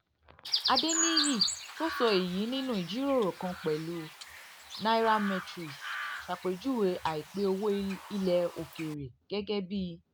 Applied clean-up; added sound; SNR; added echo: none; Chirp, tweet; 6 dB; none.